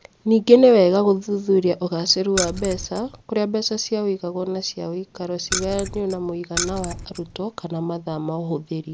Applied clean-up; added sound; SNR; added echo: none; Keys jangling; 8 dB; none.